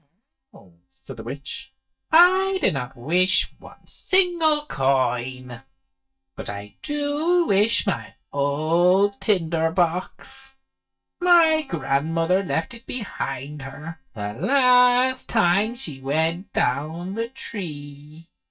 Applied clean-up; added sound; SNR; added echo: neural mask model DeepFilterNet 3.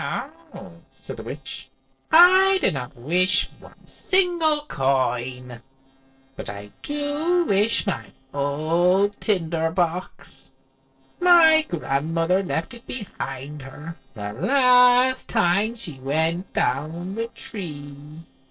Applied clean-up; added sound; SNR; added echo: neural separator model SepFormer DNS4.